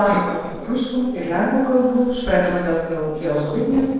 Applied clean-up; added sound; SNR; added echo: neural separator model SepFormer DNS4.